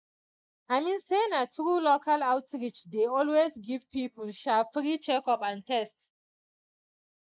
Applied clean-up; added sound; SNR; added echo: neural mask model Resemble Enhance denoiser.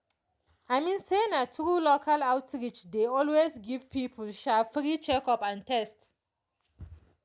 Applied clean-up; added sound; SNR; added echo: none; none; none; none.